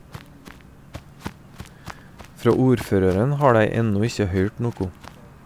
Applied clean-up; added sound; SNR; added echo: none; Walk, footsteps; 19 dB; none.